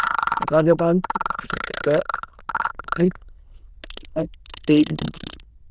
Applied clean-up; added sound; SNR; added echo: neural diffusion model UNIVERSE++.